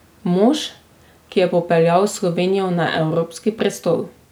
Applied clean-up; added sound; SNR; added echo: none; none; none; none.